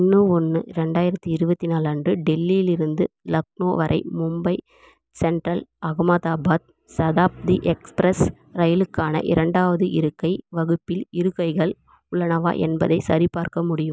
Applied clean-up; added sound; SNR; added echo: none; none; none; none.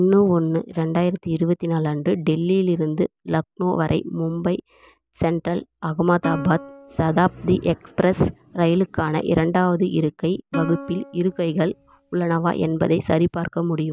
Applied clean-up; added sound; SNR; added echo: none; Plucked string instrument; 14 dB; none.